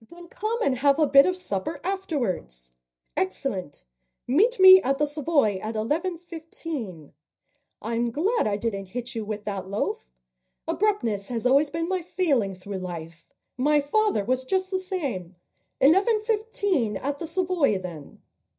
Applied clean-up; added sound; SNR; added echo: neural mask model DeepFilterNet 3.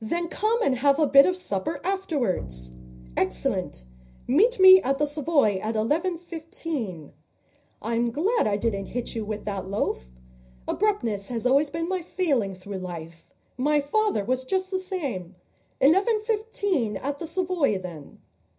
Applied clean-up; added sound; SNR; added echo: none; Bowed string instrument; 17 dB; reverberation time 0.4 s.